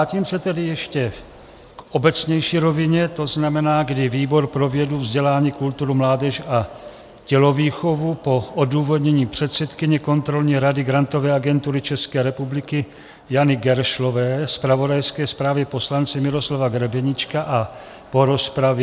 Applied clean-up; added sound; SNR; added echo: none; none; none; none.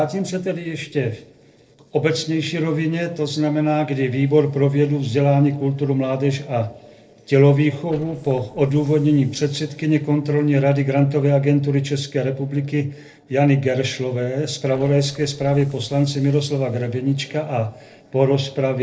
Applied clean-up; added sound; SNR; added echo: neural separator model SepFormer DNS4.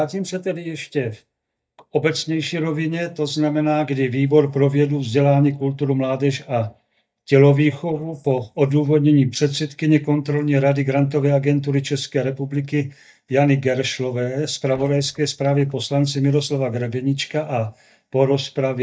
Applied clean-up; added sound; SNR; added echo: neural mask model DeepFilterNet 3.